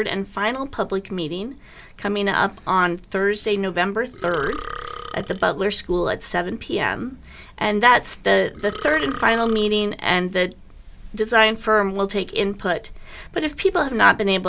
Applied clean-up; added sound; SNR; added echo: none; Burping, eructation; 13 dB; none.